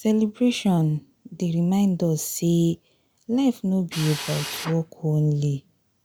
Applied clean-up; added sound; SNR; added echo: none; Drill; 11 dB; none.